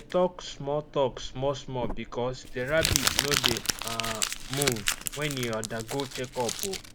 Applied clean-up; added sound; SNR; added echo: none; Crumpling, crinkling; 1 dB; none.